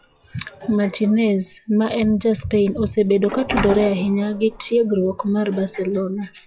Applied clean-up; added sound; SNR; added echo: classical method WPE with log-MMSE.